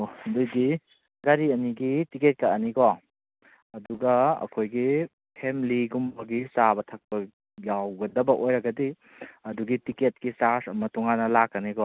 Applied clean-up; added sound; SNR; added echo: none; none; none; none.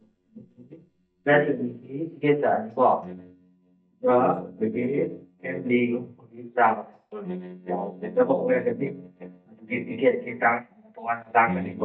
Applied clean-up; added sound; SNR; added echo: neural mask model DeepFilterNet 3.